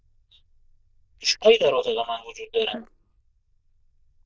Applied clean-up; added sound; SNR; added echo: neural diffusion model UNIVERSE++.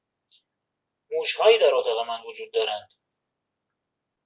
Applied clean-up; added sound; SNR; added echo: none; none; none; none.